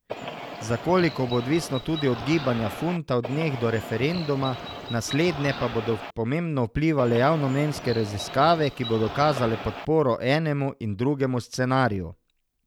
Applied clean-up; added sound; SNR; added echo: none; Bird; 11 dB; none.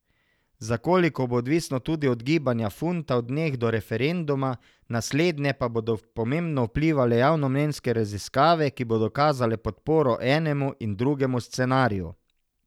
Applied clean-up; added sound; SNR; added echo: none; none; none; none.